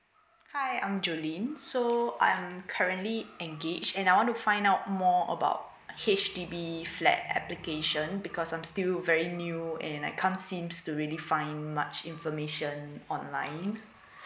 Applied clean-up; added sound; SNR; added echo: none; none; none; none.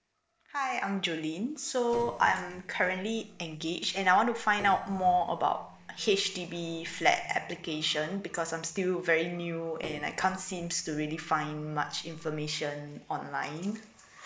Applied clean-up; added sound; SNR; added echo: neural separator model SepFormer DNS4.